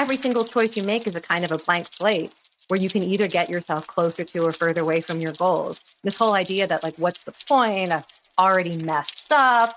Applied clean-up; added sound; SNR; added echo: neural mask model RNNoise.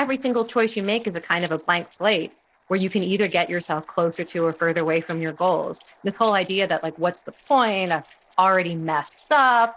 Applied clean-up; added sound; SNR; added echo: neural separator model SepFormer DNS4.